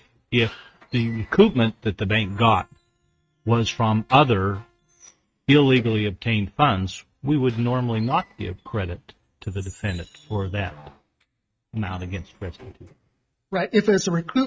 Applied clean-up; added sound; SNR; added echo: neural mask model RNNoise.